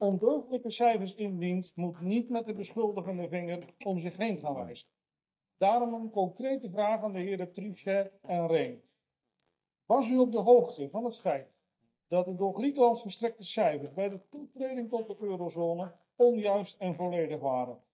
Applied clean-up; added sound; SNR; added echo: neural mask model DeepFilterNet 3.